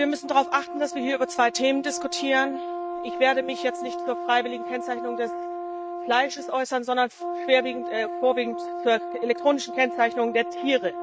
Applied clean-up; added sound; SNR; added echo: neural mask model RNNoise.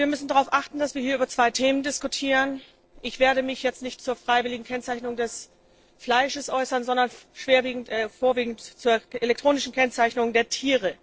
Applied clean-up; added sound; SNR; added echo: neural separator model SepFormer DNS4.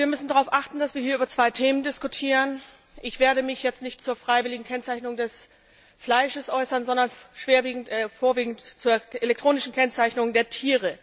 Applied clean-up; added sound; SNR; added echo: none; none; none; none.